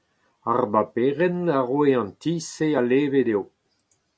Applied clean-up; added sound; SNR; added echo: none; none; none; none.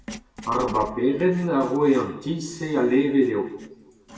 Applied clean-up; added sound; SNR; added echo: none; Writing; 19 dB; reverberation time 1.0 s.